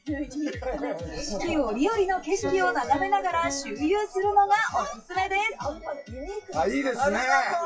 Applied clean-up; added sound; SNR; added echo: classical method WPE with log-MMSE.